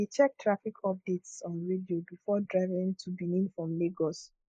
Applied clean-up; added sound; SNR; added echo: neural mask model Resemble Enhance denoiser.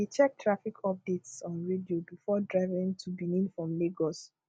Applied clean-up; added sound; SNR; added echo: none; none; none; none.